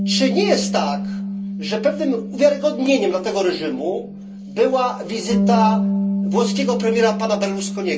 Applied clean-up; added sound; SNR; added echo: none; Bass guitar; 3 dB; reverberation time 0.3 s.